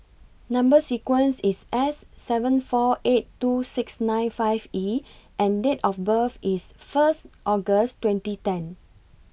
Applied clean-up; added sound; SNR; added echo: none; none; none; none.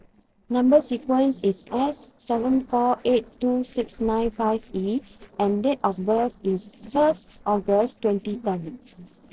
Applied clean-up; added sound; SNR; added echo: neural separator model SepFormer DNS4.